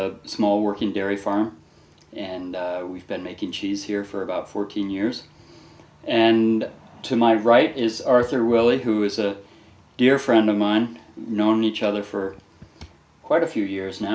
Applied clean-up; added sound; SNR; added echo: none; none; none; none.